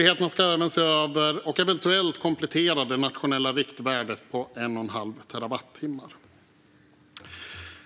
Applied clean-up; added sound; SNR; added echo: none; none; none; none.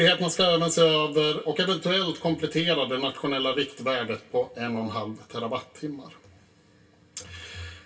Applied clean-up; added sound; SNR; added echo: none; Brass instrument; 16 dB; reverberation time 0.2 s.